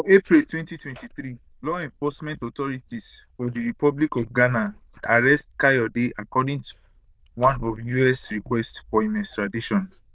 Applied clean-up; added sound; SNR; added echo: neural diffusion model UNIVERSE++.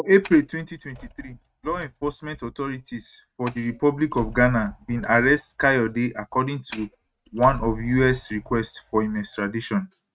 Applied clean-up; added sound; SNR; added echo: neural mask model RNNoise.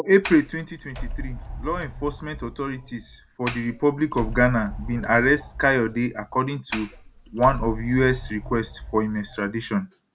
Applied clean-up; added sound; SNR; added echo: none; Sliding door; 11 dB; none.